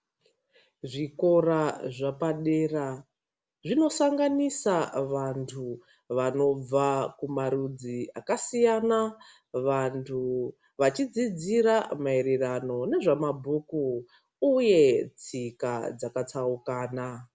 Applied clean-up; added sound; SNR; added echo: none; none; none; none.